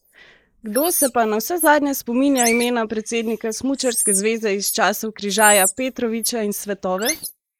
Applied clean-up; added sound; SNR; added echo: neural mask model Resemble Enhance denoiser.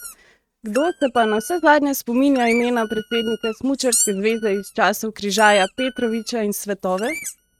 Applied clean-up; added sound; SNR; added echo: neural mask model RNNoise.